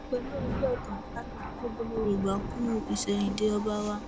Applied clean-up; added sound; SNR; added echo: none; Engine + Thunder; 6 dB; none.